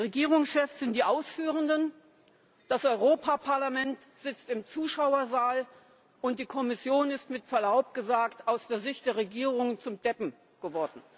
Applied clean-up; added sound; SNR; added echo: none; none; none; none.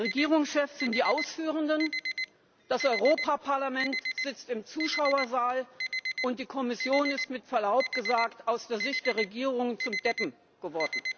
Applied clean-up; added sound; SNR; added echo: none; Alarm; 6 dB; none.